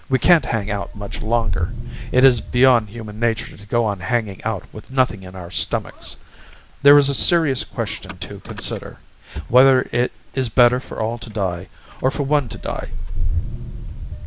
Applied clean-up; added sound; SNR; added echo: none; Engine starting / Motor vehicle (road); 6 dB; none.